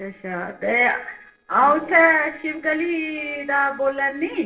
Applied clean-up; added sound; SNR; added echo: neural separator model SepFormer DNS4.